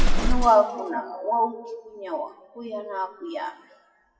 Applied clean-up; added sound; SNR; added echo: classical method WPE with log-MMSE.